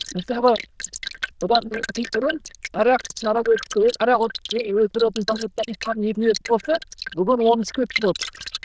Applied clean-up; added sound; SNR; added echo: neural diffusion model UNIVERSE++.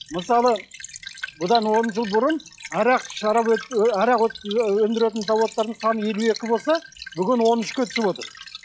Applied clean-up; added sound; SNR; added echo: classical method log-MMSE.